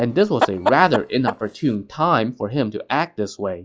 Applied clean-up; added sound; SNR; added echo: classical method log-MMSE.